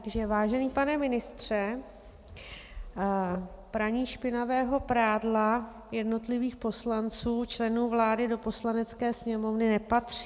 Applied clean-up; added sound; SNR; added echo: none; none; none; none.